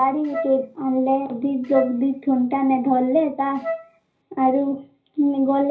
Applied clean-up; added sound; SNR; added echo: none; Wind instrument, woodwind instrument; 10 dB; reverberation time 0.5 s.